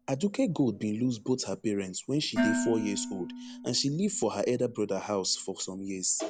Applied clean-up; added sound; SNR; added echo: none; Dishes, pots, and pans; 8 dB; none.